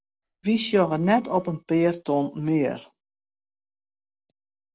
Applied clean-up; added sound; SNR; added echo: neural separator model SepFormer DNS4.